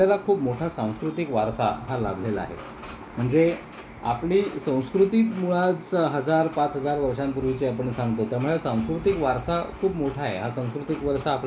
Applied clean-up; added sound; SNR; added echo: none; none; none; none.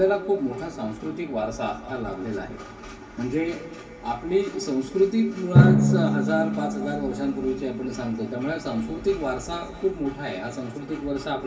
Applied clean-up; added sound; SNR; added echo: none; Drum; 1 dB; reverberation time 2.4 s.